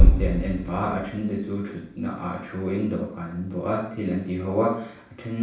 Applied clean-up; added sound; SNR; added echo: none; Bass drum; -2 dB; reverberation time 0.7 s.